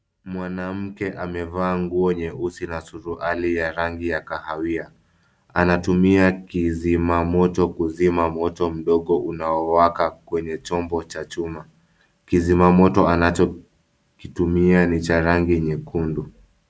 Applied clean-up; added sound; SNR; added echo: none; none; none; none.